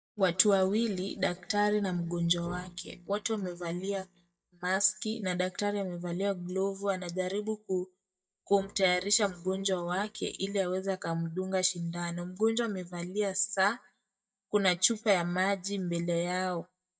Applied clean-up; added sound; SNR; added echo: neural mask model DeepFilterNet 3.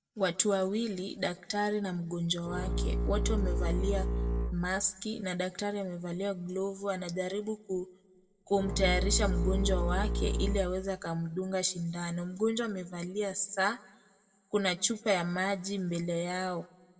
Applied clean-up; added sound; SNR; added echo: none; Bowed string instrument; -1 dB; reverberation time 0.5 s.